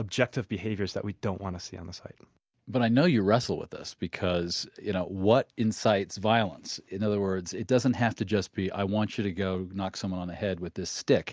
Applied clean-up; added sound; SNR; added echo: none; none; none; none.